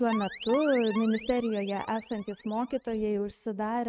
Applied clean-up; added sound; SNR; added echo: neural mask model RNNoise.